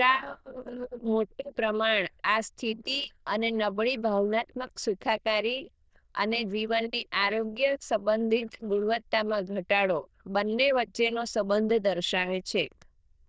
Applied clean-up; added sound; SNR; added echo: neural diffusion model UNIVERSE++.